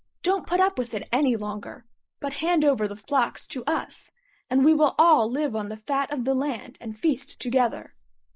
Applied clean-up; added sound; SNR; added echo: neural mask model Resemble Enhance denoiser.